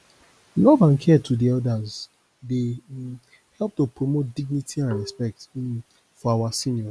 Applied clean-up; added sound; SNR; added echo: none; Marimba, xylophone; 15 dB; none.